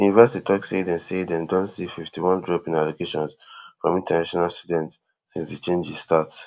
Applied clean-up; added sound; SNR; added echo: none; none; none; none.